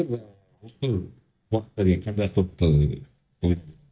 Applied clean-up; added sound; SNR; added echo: neural mask model DeepFilterNet 3.